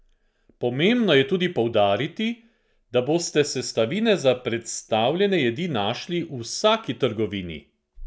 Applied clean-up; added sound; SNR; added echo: none; none; none; none.